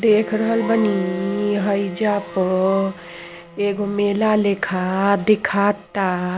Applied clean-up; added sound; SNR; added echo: none; Bowed string instrument; 15 dB; none.